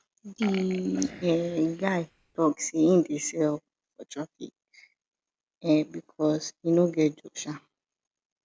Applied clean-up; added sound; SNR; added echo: none; Burping, eructation; 17 dB; none.